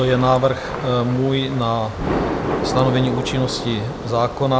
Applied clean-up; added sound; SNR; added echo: none; Thunder / Rain; 6 dB; none.